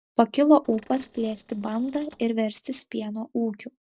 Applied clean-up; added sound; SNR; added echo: neural separator model SepFormer DNS4.